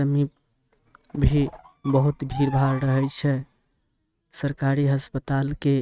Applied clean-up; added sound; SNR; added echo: neural mask model RNNoise.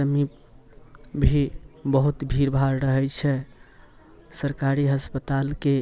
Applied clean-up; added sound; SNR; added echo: none; none; none; none.